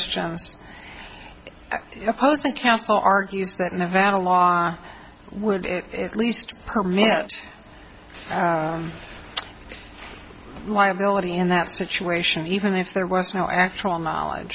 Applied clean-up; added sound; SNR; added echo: none; none; none; none.